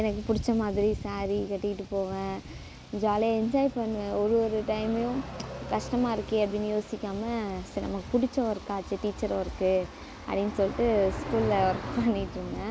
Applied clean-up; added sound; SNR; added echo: none; none; none; none.